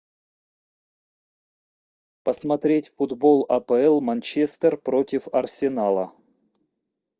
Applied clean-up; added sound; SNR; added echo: neural mask model DeepFilterNet 3.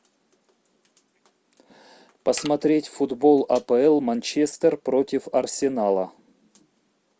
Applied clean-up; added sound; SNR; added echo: none; Mechanisms; 14 dB; none.